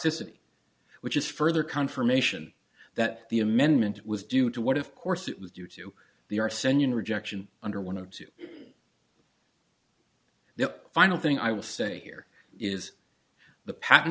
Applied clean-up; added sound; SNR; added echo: none; none; none; none.